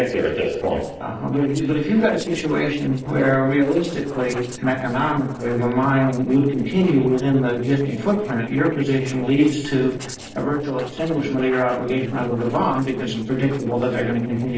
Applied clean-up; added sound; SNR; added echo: neural separator model SepFormer DNS4.